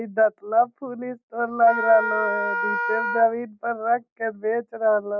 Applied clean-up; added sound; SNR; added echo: none; Wind instrument, woodwind instrument; 3 dB; none.